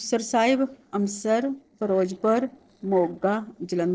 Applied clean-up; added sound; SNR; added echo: neural separator model SepFormer DNS4.